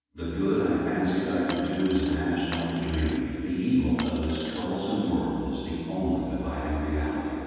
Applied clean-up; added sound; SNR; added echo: none; Coin (dropping); 13 dB; reverberation time 2.1 s.